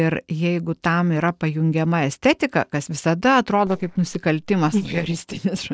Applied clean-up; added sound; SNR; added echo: neural separator model SepFormer DNS4.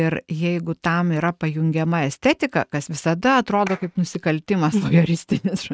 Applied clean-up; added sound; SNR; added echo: neural mask model RNNoise.